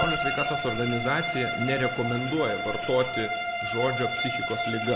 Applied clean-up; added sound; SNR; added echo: none; Bowed string instrument; 1 dB; none.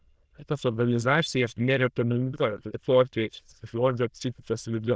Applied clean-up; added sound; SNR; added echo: neural diffusion model UNIVERSE++.